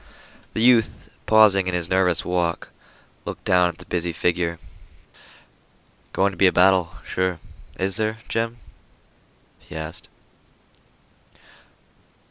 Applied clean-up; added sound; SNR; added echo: none; none; none; none.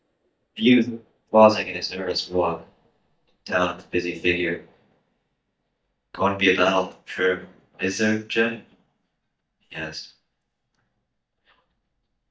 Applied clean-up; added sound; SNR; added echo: neural mask model DeepFilterNet 3.